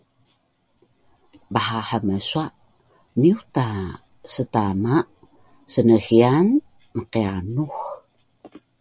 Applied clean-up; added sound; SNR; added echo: none; none; none; none.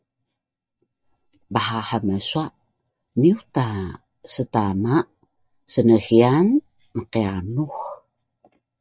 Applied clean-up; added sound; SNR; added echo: neural mask model DeepFilterNet 3.